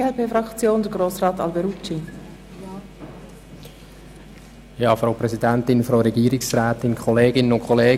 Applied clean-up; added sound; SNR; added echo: none; none; none; none.